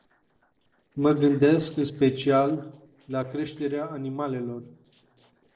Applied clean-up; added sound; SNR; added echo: neural separator model SepFormer DNS4.